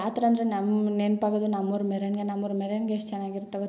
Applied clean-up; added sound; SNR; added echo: none; none; none; none.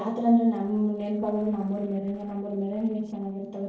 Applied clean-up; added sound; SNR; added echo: neural separator model SepFormer DNS4.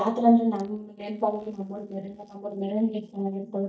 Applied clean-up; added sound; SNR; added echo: neural mask model DeepFilterNet 3.